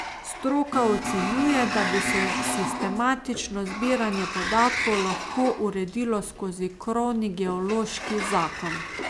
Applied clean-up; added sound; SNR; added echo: none; Alarm + Sliding door; 5 dB; none.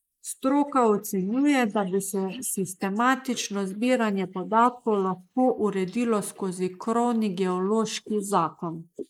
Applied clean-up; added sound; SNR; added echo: neural mask model Resemble Enhance denoiser.